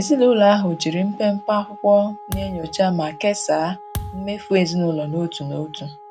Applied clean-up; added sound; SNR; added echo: none; Thump, thud + Wind instrument, woodwind instrument; 15 dB; none.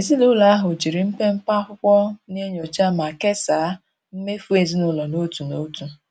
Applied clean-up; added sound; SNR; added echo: none; none; none; none.